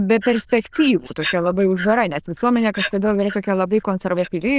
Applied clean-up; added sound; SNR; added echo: neural diffusion model UNIVERSE++.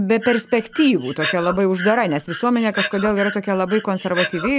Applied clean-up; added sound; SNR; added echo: none; Breathing; 9 dB; none.